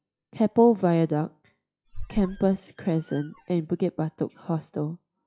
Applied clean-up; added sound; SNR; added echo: classical method log-MMSE.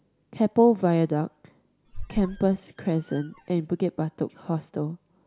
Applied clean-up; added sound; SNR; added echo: none; Squeak; 12 dB; none.